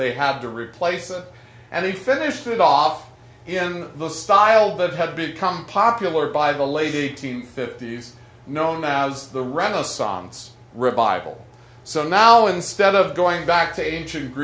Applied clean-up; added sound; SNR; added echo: none; none; none; none.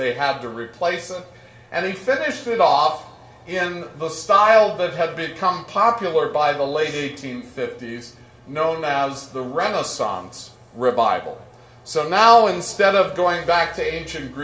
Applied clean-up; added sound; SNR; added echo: none; none; none; reverberation time 2.2 s.